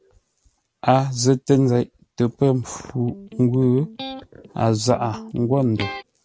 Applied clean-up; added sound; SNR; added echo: none; Electric guitar; 16 dB; none.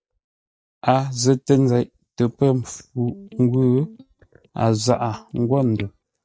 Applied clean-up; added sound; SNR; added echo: neural mask model DeepFilterNet 3.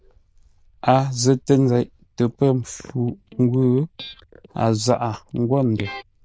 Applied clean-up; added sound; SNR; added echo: neural diffusion model UNIVERSE++.